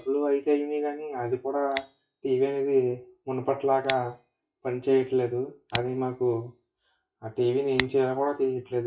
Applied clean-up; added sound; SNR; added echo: classical method WPE with log-MMSE.